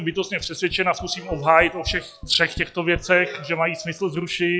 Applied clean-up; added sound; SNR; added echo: classical method log-MMSE.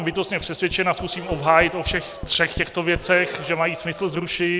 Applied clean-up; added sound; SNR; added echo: none; Breathing + Tap; 14 dB; none.